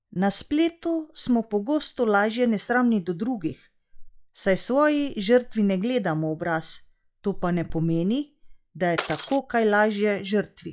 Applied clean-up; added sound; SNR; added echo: classical method log-MMSE.